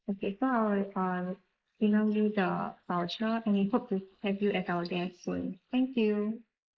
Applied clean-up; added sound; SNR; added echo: neural mask model Resemble Enhance denoiser.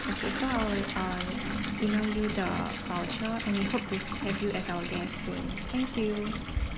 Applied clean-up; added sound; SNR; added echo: none; Bathtub (filling or washing) / Water tap, faucet; 3 dB; none.